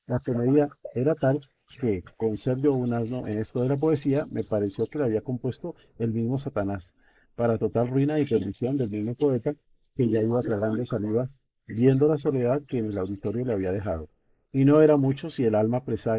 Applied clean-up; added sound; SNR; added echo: neural mask model Resemble Enhance denoiser.